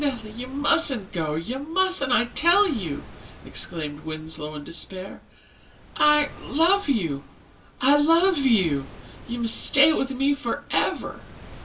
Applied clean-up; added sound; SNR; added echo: none; Waves, surf; 19 dB; reverberation time 0.2 s.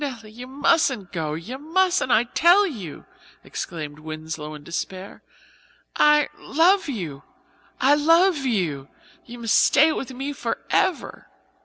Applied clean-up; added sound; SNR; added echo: none; none; none; none.